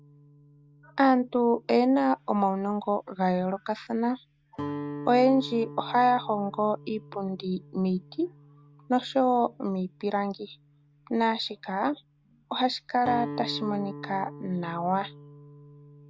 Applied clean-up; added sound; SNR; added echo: none; Guitar; 15 dB; none.